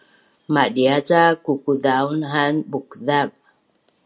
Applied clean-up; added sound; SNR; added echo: none; none; none; none.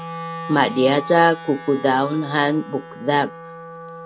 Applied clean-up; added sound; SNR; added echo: none; Wind instrument, woodwind instrument; 13 dB; none.